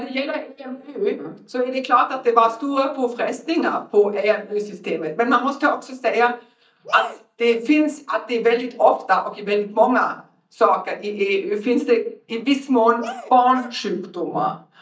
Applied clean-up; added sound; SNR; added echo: neural mask model DeepFilterNet 3.